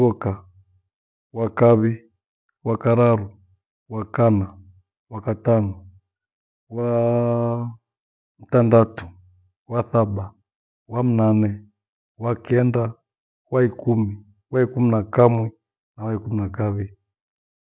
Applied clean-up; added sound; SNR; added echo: none; none; none; none.